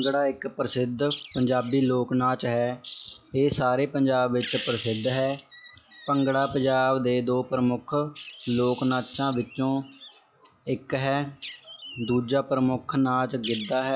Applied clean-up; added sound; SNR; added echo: classical method log-MMSE.